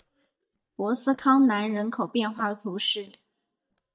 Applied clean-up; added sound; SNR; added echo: neural mask model DeepFilterNet 3.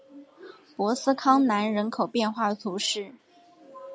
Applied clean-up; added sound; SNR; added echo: none; none; none; none.